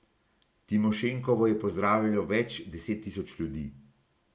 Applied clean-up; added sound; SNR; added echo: none; none; none; none.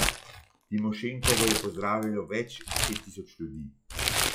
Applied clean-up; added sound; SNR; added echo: classical method log-MMSE.